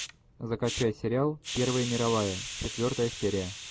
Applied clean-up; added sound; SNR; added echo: none; Hiss; 9 dB; none.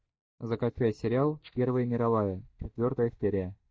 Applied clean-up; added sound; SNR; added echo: neural mask model DeepFilterNet 3.